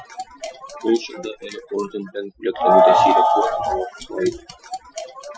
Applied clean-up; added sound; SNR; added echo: classical method Wiener filter.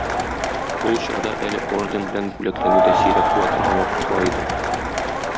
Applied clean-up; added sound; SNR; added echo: none; Crowd; -5 dB; none.